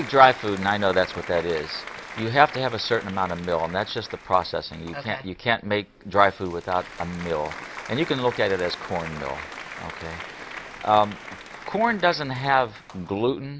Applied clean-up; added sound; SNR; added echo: none; Applause; 14 dB; none.